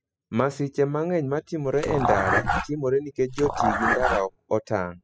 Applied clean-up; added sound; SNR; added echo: classical method spectral subtraction.